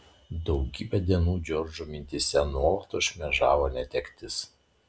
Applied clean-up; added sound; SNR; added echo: none; none; none; none.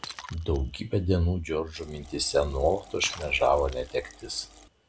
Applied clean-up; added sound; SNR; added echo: none; Liquid + Shatter; 19 dB; none.